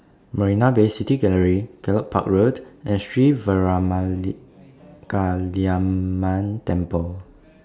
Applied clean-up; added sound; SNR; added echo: none; none; none; none.